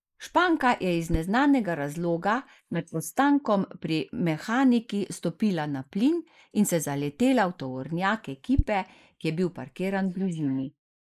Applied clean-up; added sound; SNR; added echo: neural mask model Resemble Enhance denoiser.